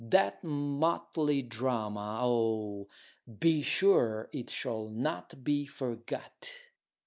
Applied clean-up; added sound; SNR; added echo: none; none; none; none.